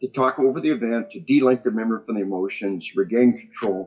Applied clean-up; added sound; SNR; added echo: classical method WPE with log-MMSE.